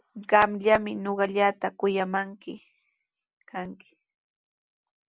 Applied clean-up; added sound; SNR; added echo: none; none; none; none.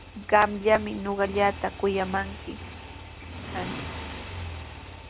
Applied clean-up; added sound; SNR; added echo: none; Motorcycle; 10 dB; none.